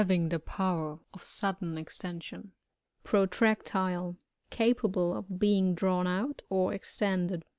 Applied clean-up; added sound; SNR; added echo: none; none; none; none.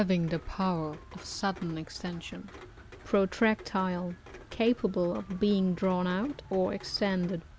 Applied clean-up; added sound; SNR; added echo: none; Rain; 18 dB; none.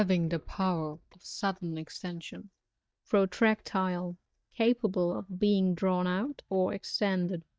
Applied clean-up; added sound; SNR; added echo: neural mask model DeepFilterNet 3.